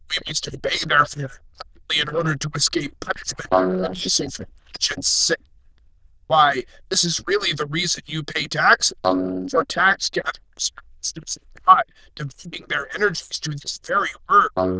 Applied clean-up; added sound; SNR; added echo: neural diffusion model UNIVERSE++.